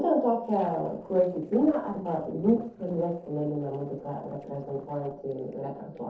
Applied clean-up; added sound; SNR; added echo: neural separator model SepFormer DNS4.